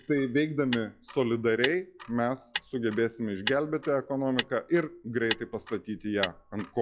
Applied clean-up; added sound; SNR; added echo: classical method log-MMSE.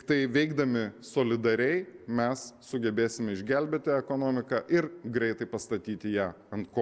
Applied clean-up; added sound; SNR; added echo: none; none; none; none.